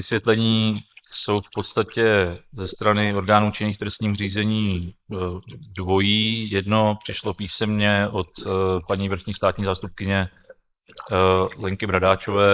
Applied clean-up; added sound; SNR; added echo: neural mask model Resemble Enhance denoiser.